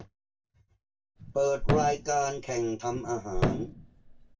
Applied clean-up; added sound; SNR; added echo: none; Thump, thud; 1 dB; reverberation time 0.2 s.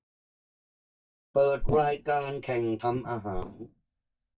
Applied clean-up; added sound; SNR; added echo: neural mask model DeepFilterNet 3.